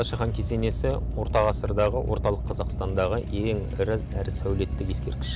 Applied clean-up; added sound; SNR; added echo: none; none; none; none.